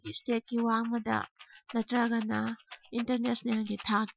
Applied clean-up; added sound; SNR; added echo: classical method Wiener filter.